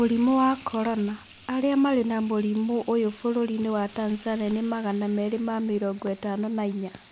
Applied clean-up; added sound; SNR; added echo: none; Frying (food); 20 dB; none.